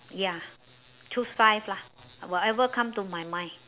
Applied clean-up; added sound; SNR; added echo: none; none; none; none.